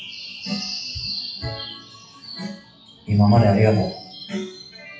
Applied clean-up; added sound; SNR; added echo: classical method WPE with log-MMSE.